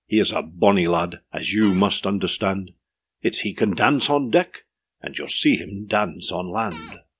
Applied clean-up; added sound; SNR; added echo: none; Cupboard open or close / Door; 18 dB; none.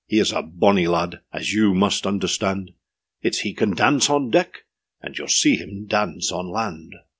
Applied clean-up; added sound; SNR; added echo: none; none; none; none.